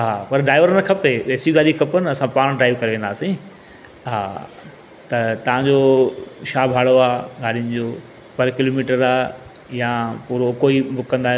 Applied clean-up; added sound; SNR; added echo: none; none; none; none.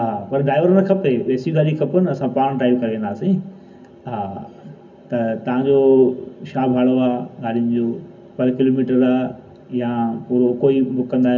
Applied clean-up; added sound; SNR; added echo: none; none; none; reverberation time 0.3 s.